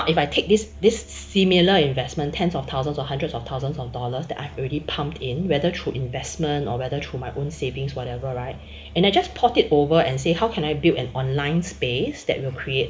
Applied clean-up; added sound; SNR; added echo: none; Musical instrument; 19 dB; none.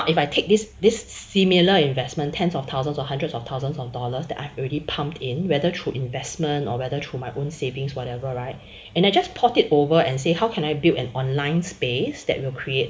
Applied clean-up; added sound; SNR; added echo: none; none; none; none.